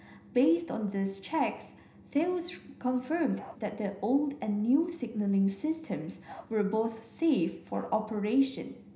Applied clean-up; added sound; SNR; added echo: none; Bark; 19 dB; reverberation time 0.5 s.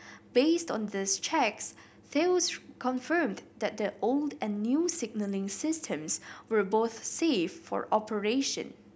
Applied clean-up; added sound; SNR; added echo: none; none; none; none.